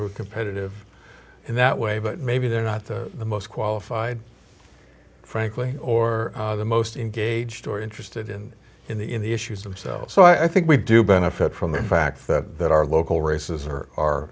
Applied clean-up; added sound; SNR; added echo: none; none; none; none.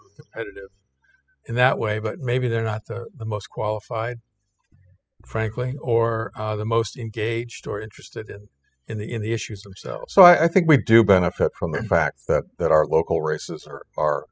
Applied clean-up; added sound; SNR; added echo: classical method spectral subtraction.